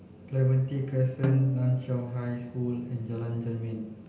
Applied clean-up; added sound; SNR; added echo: none; Snare drum; 12 dB; reverberation time 0.9 s.